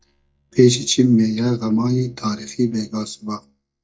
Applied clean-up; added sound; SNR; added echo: neural mask model DeepFilterNet 3.